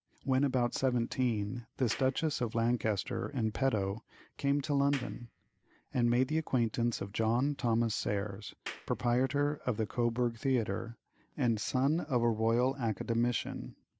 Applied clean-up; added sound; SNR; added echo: none; Clapping; 17 dB; none.